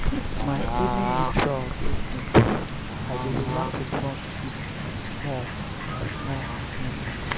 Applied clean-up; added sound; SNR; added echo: none; Bird / Fowl; -1 dB; none.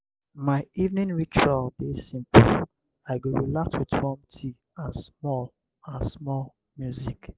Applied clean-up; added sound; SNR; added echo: none; none; none; none.